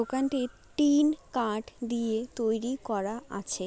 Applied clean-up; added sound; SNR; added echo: none; none; none; none.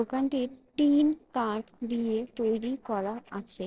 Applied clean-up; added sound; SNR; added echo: neural separator model SepFormer DNS4.